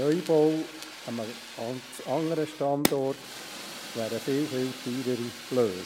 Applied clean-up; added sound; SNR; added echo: none; Fire; 9 dB; none.